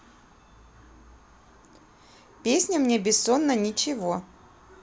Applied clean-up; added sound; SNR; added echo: none; none; none; none.